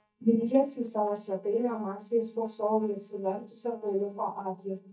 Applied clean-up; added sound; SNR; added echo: neural mask model DeepFilterNet 3.